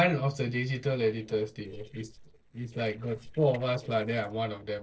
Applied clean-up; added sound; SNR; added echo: neural separator model SepFormer DNS4.